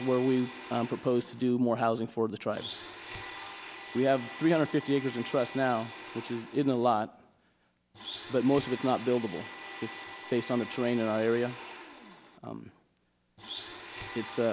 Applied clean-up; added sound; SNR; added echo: none; Domestic sounds, home sounds; 14 dB; none.